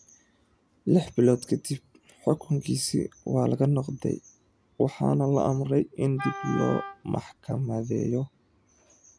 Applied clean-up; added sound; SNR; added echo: none; Wind instrument, woodwind instrument; 10 dB; none.